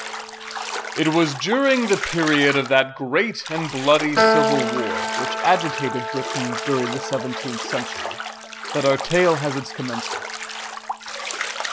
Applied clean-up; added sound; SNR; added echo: none; Bathtub (filling or washing) + Piano; 4 dB; none.